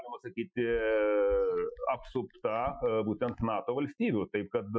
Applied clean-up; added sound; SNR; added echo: classical method Wiener filter.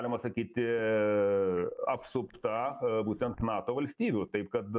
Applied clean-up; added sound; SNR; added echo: neural mask model Resemble Enhance denoiser.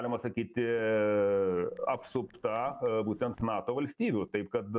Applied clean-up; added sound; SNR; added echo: neural separator model SepFormer DNS4.